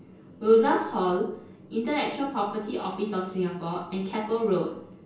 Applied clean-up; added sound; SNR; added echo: none; none; none; reverberation time 0.3 s.